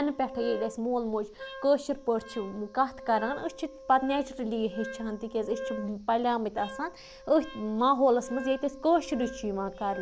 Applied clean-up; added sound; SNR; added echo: none; Wind instrument, woodwind instrument; 14 dB; none.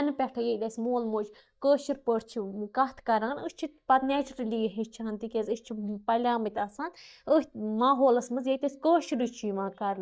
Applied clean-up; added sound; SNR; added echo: neural mask model DeepFilterNet 3.